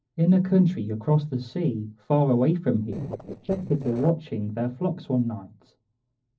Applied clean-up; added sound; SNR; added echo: neural separator model SepFormer DNS4.